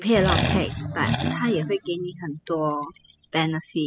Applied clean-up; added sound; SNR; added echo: classical method spectral subtraction.